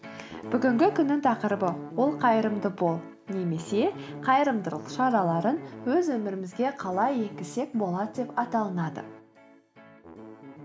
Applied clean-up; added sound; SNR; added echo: none; none; none; none.